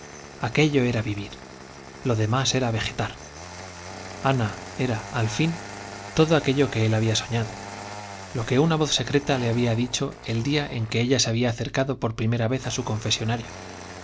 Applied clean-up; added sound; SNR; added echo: none; Engine starting; 15 dB; none.